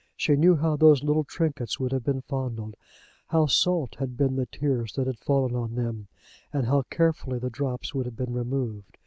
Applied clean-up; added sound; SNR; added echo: none; none; none; none.